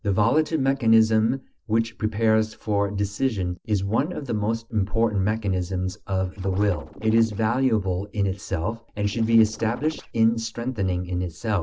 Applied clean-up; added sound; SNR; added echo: neural separator model SepFormer DNS4.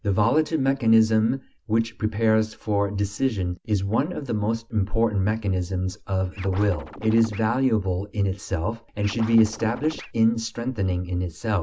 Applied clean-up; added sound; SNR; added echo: none; Scratching (performance technique); 16 dB; none.